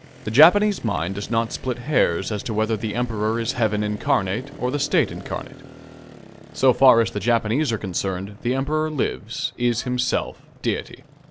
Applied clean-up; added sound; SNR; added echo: none; Motorcycle; 19 dB; none.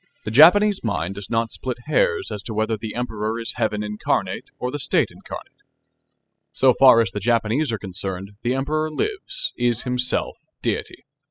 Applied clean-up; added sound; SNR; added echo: classical method spectral subtraction.